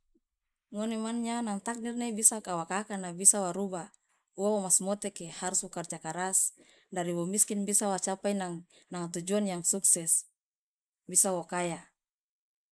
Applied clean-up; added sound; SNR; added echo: neural mask model Resemble Enhance denoiser.